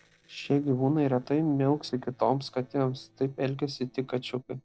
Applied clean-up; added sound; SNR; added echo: neural separator model SepFormer DNS4.